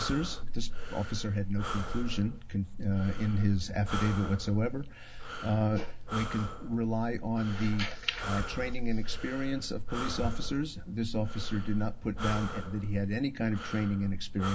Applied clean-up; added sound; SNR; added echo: none; Breathing; 2 dB; reverberation time 0.3 s.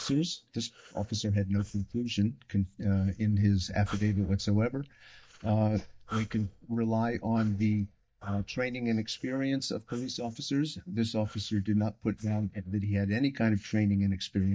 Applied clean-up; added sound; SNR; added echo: neural mask model DeepFilterNet 3.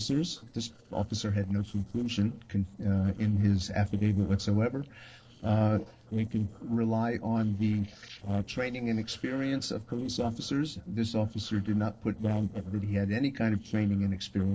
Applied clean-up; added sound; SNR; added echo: neural separator model SepFormer DNS4.